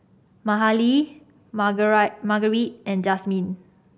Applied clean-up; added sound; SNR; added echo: none; none; none; none.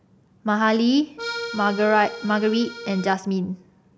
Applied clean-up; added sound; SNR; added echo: none; Accordion; 11 dB; none.